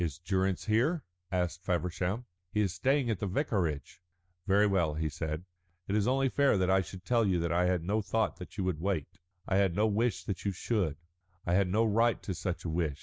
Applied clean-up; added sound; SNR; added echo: none; none; none; none.